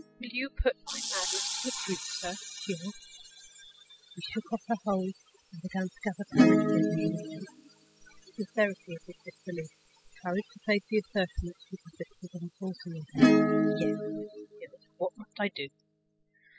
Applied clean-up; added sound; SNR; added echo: classical method spectral subtraction.